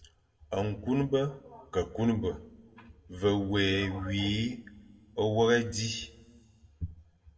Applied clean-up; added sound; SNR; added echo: none; none; none; reverberation time 0.6 s.